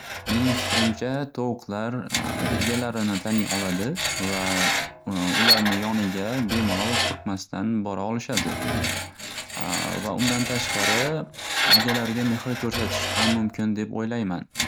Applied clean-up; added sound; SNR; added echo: none; Screech; 0 dB; none.